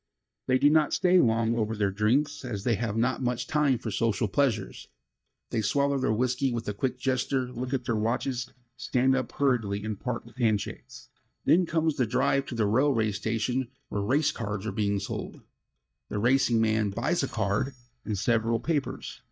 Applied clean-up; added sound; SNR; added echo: neural mask model DeepFilterNet 3.